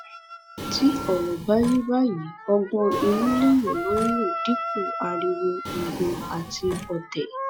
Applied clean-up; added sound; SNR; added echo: classical method log-MMSE.